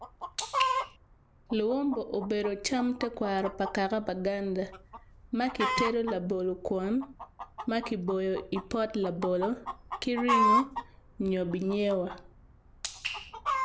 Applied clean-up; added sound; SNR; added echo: none; Chicken, rooster; 4 dB; none.